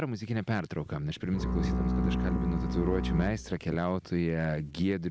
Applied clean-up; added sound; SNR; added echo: none; Bowed string instrument; 0 dB; none.